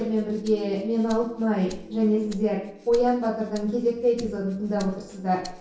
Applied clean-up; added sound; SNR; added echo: none; Rattle (instrument); 19 dB; reverberation time 0.6 s.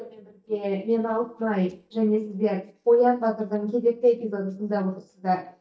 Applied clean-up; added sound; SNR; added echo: neural mask model DeepFilterNet 3.